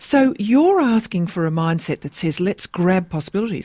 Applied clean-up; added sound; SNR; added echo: none; none; none; none.